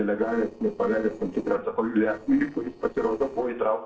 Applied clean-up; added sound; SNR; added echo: neural separator model SepFormer DNS4.